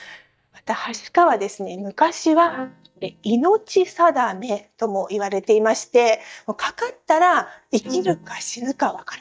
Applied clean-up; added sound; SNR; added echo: neural mask model DeepFilterNet 3.